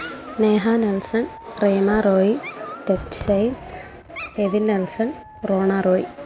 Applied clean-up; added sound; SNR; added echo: none; Fireworks + Dog; 17 dB; none.